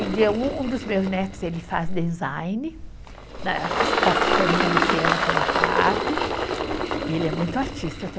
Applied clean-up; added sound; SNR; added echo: none; Engine; -1 dB; none.